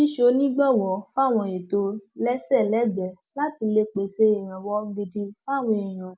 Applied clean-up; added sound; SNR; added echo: none; none; none; none.